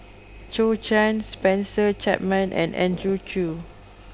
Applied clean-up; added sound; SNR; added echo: none; Engine; 20 dB; none.